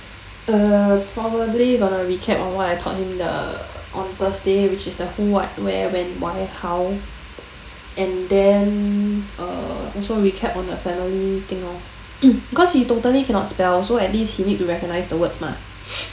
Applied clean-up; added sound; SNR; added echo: none; none; none; none.